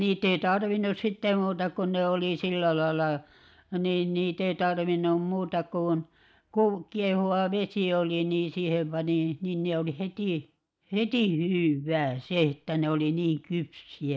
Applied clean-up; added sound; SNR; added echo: neural mask model Resemble Enhance denoiser.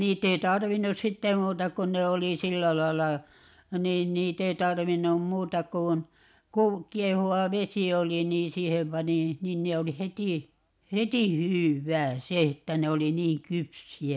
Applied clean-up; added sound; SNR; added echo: none; none; none; none.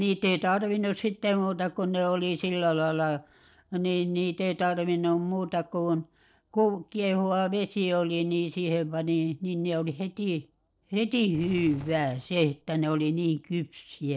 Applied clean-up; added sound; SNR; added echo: neural separator model SepFormer DNS4.